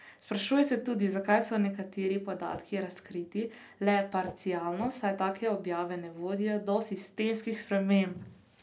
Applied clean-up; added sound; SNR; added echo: none; Whoosh, swoosh, swish; 15 dB; none.